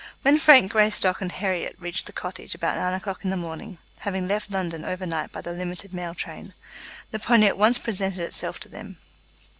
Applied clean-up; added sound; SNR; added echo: none; none; none; none.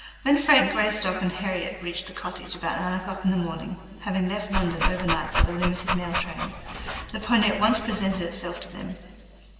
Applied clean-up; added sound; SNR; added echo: none; Dog; 1 dB; reverberation time 2.3 s.